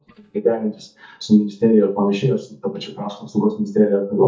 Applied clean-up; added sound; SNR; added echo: neural mask model DeepFilterNet 3.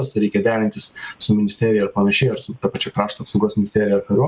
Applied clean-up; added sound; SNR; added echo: none; none; none; none.